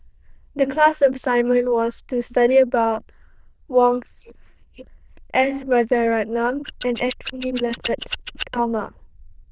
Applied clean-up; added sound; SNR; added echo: neural diffusion model UNIVERSE++.